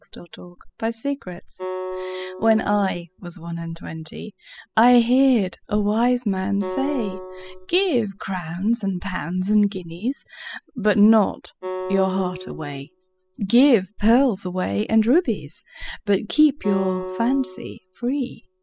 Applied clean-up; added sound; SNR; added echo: classical method spectral subtraction.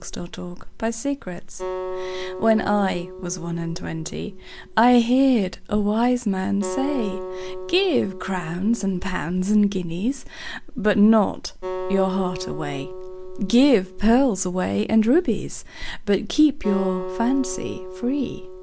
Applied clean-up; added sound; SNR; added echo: none; Acoustic guitar; 13 dB; none.